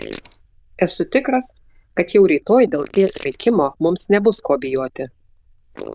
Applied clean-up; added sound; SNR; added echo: neural diffusion model UNIVERSE++.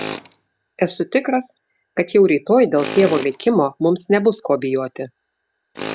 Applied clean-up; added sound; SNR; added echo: none; Tools; 15 dB; none.